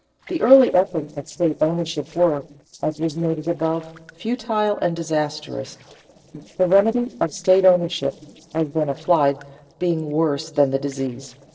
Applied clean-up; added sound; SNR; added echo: neural separator model SepFormer DNS4.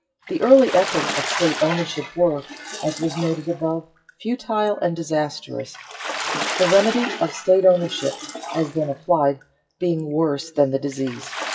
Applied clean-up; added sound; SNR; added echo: classical method WPE with log-MMSE.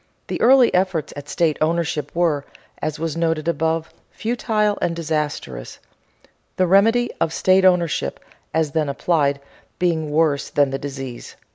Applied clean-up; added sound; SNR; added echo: none; none; none; none.